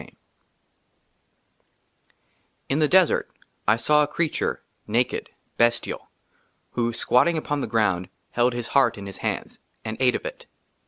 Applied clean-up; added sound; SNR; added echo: none; none; none; none.